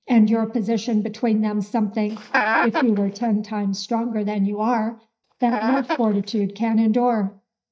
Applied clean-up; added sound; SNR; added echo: neural mask model DeepFilterNet 3.